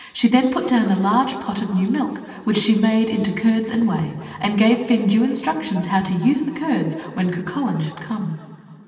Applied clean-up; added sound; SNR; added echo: none; none; none; reverberation time 2.3 s.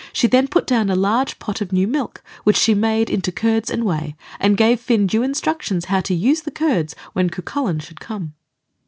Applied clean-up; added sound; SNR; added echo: none; none; none; none.